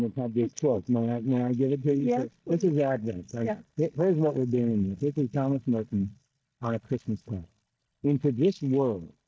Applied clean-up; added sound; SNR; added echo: neural mask model DeepFilterNet 3.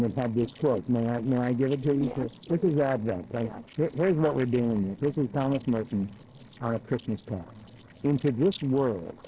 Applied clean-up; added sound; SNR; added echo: neural separator model SepFormer DNS4.